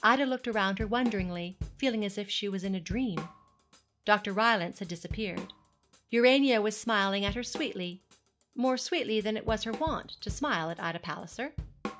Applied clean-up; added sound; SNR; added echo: none; Drum / Drum kit; 14 dB; none.